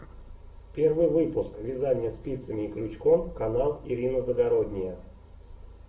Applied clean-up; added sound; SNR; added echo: none; none; none; reverberation time 0.3 s.